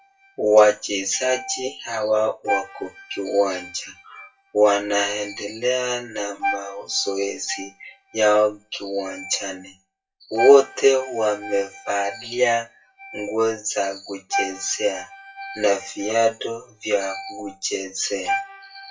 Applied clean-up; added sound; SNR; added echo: classical method WPE with log-MMSE.